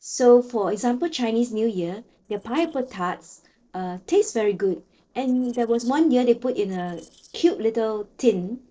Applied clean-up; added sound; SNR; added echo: neural separator model SepFormer DNS4.